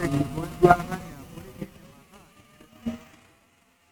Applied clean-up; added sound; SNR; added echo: neural mask model RNNoise.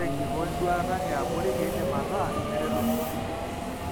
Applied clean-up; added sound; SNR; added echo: none; Subway, metro, underground; -5 dB; none.